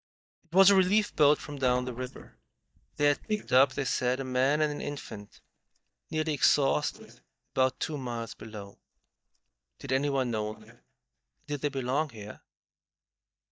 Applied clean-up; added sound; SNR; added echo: neural mask model DeepFilterNet 3.